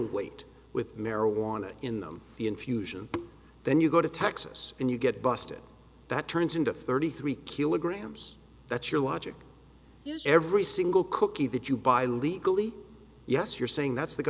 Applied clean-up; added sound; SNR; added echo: none; none; none; none.